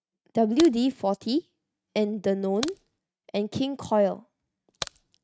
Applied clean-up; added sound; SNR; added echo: neural mask model RNNoise.